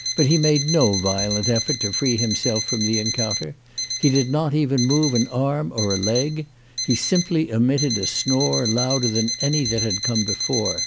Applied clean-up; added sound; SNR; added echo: none; Alarm; 5 dB; none.